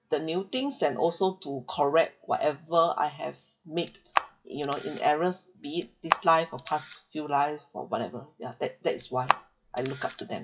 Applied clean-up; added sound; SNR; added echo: classical method WPE with log-MMSE.